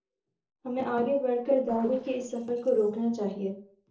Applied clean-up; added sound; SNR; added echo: neural separator model SepFormer DNS4.